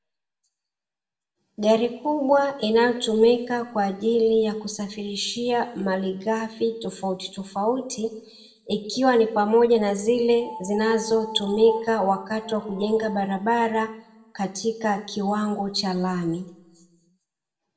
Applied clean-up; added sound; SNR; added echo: none; Piano; 14 dB; reverberation time 0.7 s.